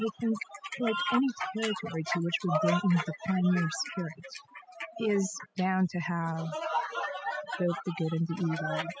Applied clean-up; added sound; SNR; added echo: classical method spectral subtraction.